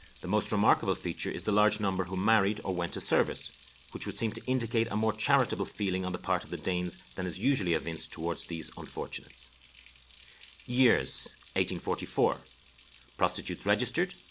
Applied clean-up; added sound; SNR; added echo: none; Water tap, faucet; 18 dB; none.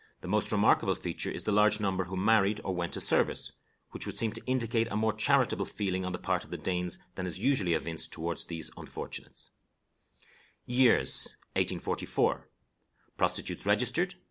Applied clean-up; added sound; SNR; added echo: none; none; none; none.